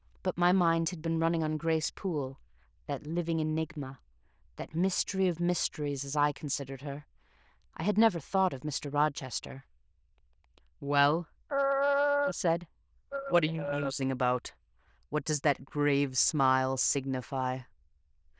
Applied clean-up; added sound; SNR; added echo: neural diffusion model UNIVERSE++.